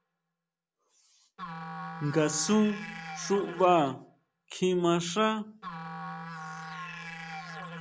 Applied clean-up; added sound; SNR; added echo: none; Musical instrument; 11 dB; none.